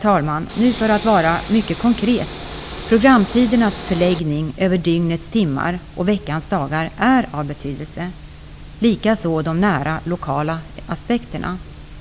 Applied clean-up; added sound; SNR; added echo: none; Train; 7 dB; none.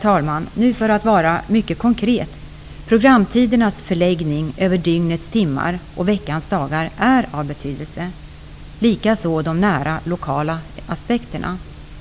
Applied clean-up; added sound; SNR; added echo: none; none; none; none.